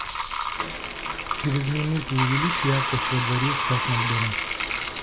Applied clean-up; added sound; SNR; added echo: none; Bathtub (filling or washing); 0 dB; none.